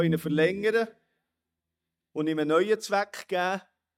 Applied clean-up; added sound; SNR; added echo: neural mask model DeepFilterNet 3.